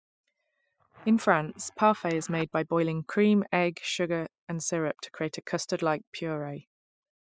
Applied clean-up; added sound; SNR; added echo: classical method spectral subtraction.